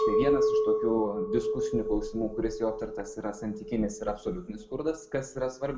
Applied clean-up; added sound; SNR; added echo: none; Chink, clink; 0 dB; reverberation time 1.1 s.